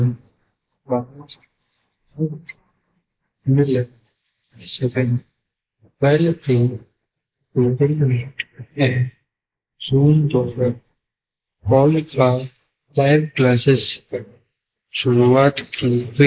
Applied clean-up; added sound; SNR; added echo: neural mask model Resemble Enhance denoiser.